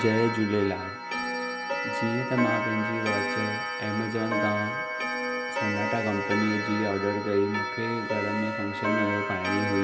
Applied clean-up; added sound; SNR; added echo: none; Clock; 1 dB; none.